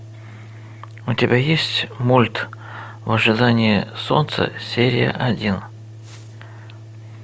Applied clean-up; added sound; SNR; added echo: none; Organ; 17 dB; none.